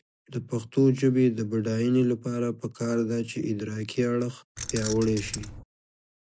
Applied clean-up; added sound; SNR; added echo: neural mask model Resemble Enhance denoiser.